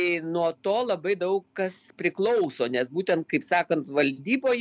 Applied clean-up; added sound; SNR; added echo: none; none; none; none.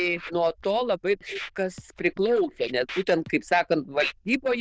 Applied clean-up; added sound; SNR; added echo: neural diffusion model UNIVERSE++.